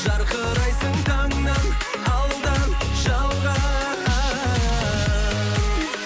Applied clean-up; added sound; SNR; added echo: none; none; none; none.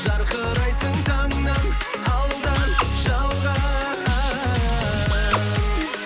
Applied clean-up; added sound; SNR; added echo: none; Drill; 7 dB; none.